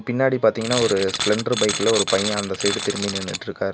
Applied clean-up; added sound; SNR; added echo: none; Tools; 5 dB; none.